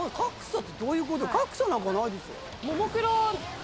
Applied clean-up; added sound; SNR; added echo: none; Ocean / Boat, Water vehicle; 15 dB; none.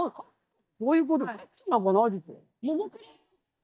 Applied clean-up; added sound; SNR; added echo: neural mask model DeepFilterNet 3.